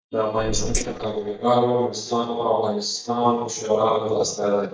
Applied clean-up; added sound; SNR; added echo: neural mask model DeepFilterNet 3.